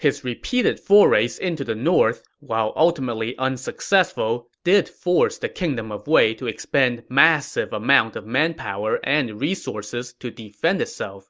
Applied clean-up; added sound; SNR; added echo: none; none; none; none.